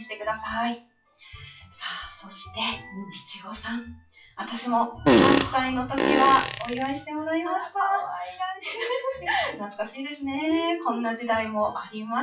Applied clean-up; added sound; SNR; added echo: classical method WPE with log-MMSE.